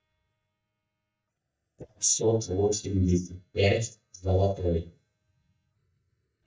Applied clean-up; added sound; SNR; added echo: neural mask model DeepFilterNet 3.